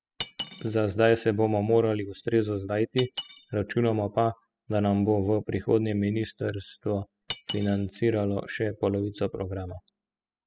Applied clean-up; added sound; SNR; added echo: classical method spectral subtraction.